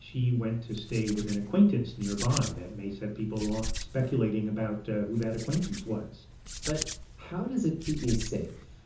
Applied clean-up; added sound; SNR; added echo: none; Hands; 10 dB; reverberation time 0.6 s.